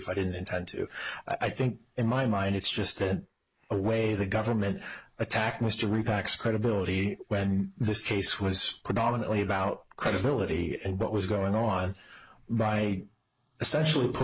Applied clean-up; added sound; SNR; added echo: neural mask model Resemble Enhance denoiser.